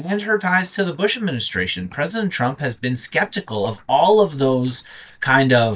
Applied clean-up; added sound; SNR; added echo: neural mask model DeepFilterNet 3.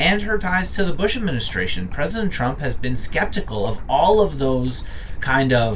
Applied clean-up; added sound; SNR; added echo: none; Stream / Bird; 11 dB; reverberation time 0.2 s.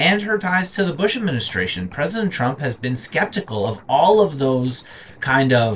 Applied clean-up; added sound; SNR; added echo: neural separator model SepFormer DNS4.